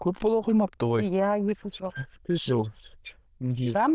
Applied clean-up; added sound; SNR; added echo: neural diffusion model UNIVERSE++.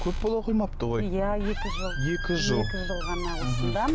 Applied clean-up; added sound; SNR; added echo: none; Squeak; 12 dB; none.